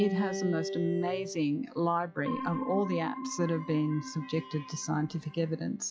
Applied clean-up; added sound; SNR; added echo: classical method log-MMSE.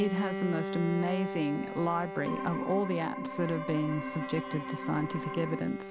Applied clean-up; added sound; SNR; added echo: none; Organ + Bowed string instrument; 5 dB; none.